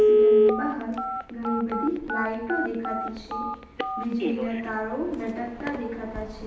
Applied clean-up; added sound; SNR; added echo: none; Telephone; -4 dB; reverberation time 0.9 s.